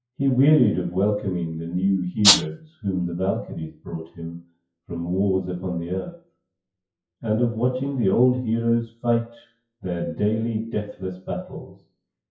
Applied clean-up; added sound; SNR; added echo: classical method WPE with log-MMSE.